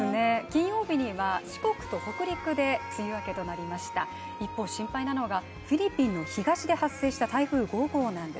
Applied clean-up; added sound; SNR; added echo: none; Meow; 19 dB; none.